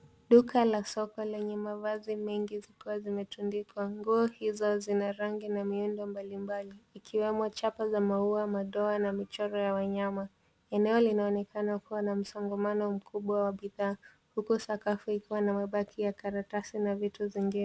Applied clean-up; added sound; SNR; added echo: none; none; none; none.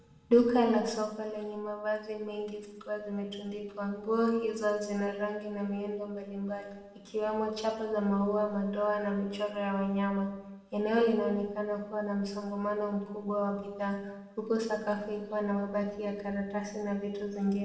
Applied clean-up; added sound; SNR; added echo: none; none; none; reverberation time 0.8 s.